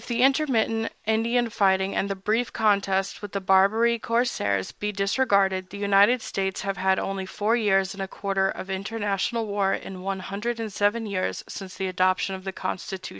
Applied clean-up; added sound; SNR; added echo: none; none; none; none.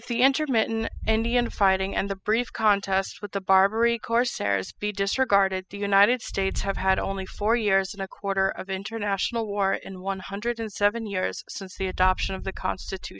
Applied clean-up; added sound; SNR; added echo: classical method spectral subtraction.